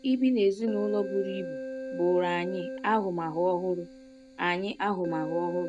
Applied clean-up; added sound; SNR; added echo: none; Keyboard (musical); 10 dB; none.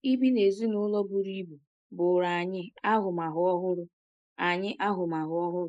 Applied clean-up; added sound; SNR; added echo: neural mask model Resemble Enhance denoiser.